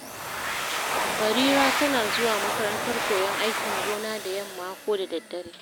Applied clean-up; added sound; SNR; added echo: none; Domestic sounds, home sounds; 0 dB; none.